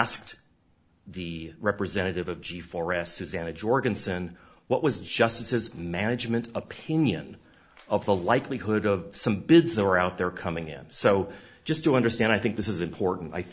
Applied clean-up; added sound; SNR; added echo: none; none; none; none.